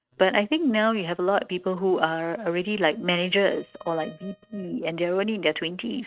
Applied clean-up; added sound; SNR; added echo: neural mask model RNNoise.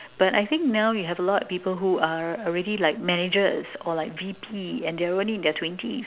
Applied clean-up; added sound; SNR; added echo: none; none; none; none.